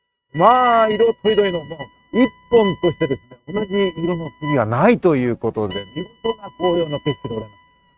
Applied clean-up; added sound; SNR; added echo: neural mask model RNNoise.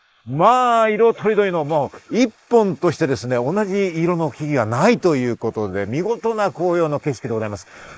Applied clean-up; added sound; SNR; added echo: neural mask model Resemble Enhance denoiser.